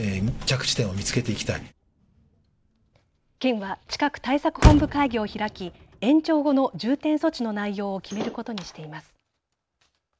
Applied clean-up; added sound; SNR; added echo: none; Slam / Wood + Motor vehicle (road); 5 dB; none.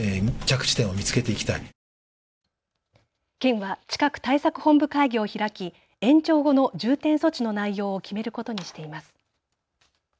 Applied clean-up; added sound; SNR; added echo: none; none; none; none.